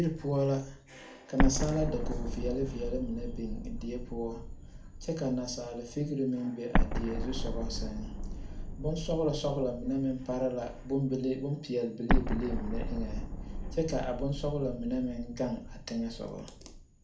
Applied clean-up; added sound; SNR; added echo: none; Explosion; 1 dB; reverberation time 0.4 s.